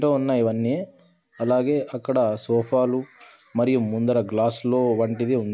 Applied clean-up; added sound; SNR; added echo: none; none; none; none.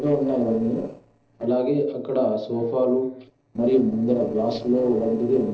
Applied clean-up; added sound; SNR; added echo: neural separator model SepFormer DNS4.